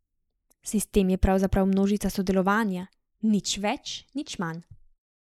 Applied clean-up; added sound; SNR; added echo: neural mask model Resemble Enhance denoiser.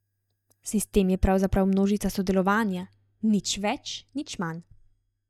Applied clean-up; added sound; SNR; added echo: neural mask model DeepFilterNet 3.